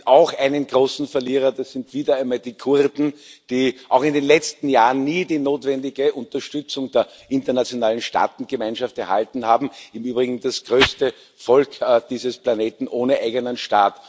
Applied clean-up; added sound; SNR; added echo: none; none; none; none.